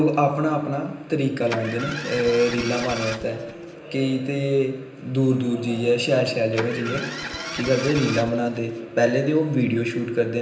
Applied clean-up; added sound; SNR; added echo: none; Engine starting; 10 dB; reverberation time 0.9 s.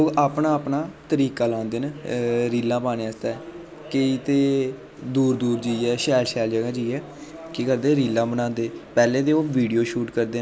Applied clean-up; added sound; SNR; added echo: none; none; none; none.